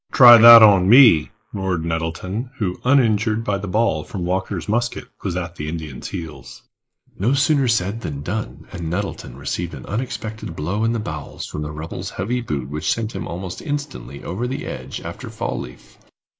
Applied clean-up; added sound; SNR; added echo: neural mask model Resemble Enhance denoiser.